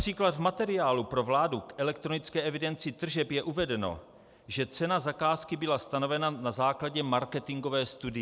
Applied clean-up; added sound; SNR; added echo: none; none; none; none.